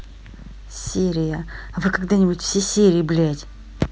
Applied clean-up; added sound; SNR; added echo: none; none; none; none.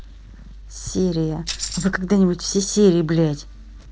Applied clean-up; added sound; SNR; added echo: neural separator model SepFormer DNS4.